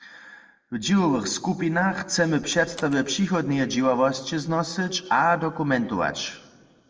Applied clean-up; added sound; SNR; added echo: neural separator model SepFormer DNS4.